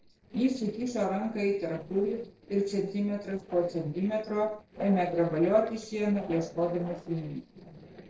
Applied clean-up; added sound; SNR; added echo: neural separator model SepFormer DNS4.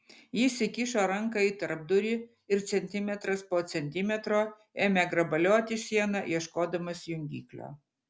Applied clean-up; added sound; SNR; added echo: none; none; none; none.